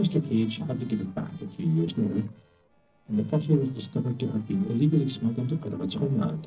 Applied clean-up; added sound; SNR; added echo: neural separator model SepFormer DNS4.